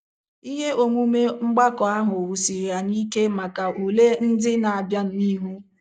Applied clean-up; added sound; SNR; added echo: none; none; none; none.